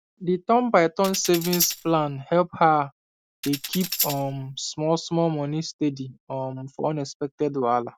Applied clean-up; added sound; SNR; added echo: none; Tambourine; 7 dB; none.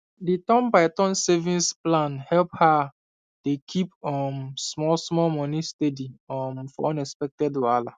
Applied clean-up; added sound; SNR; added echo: none; none; none; none.